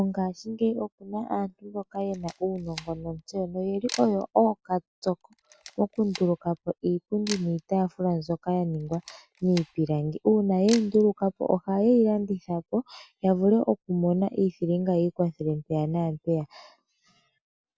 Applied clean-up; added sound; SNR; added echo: none; Camera; 19 dB; none.